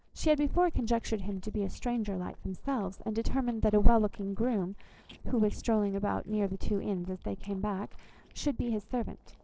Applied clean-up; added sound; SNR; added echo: neural separator model SepFormer DNS4.